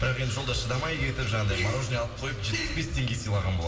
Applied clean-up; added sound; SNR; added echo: none; Hiss; 17 dB; reverberation time 1.8 s.